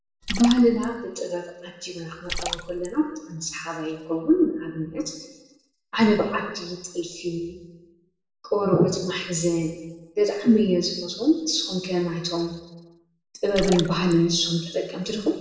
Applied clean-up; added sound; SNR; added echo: none; Splash, splatter; 8 dB; reverberation time 1.0 s.